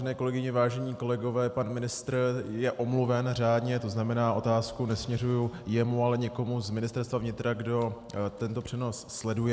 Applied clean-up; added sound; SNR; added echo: none; none; none; none.